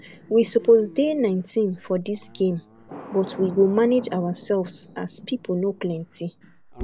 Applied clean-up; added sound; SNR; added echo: none; Dog + Thunder; 18 dB; none.